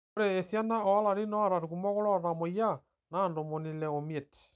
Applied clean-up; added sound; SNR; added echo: none; none; none; none.